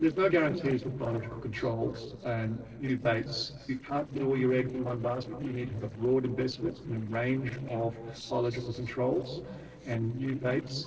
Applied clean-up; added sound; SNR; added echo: neural separator model SepFormer DNS4.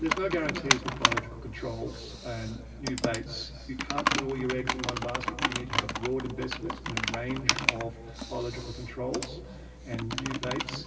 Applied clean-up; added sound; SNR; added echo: none; Computer keyboard; -2 dB; reverberation time 2.4 s.